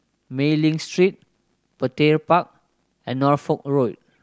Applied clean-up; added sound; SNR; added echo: none; none; none; none.